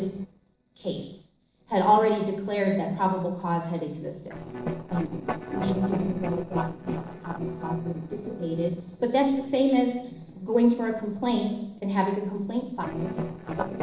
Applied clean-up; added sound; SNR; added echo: neural separator model SepFormer DNS4.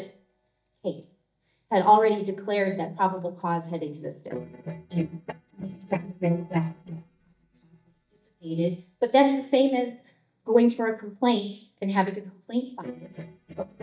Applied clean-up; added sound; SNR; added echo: neural mask model DeepFilterNet 3.